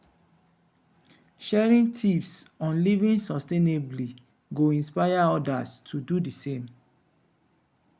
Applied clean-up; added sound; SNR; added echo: none; none; none; none.